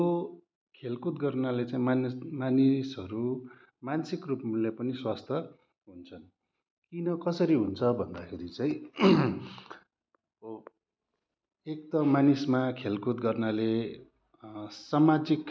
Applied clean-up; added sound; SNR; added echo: none; none; none; none.